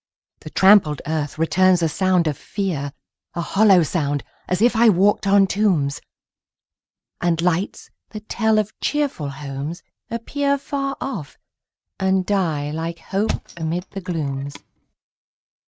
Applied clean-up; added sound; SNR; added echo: neural mask model RNNoise.